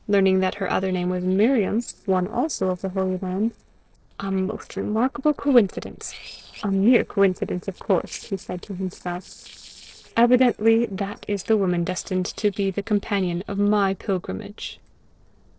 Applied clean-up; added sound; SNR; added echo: neural separator model SepFormer DNS4.